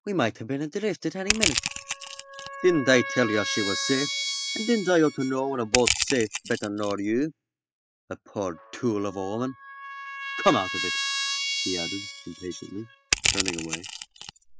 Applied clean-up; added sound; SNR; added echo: classical method spectral subtraction.